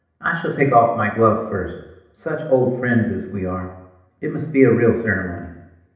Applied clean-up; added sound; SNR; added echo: none; none; none; reverberation time 0.8 s.